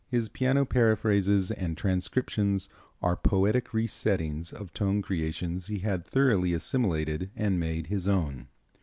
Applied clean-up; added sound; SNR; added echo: none; none; none; none.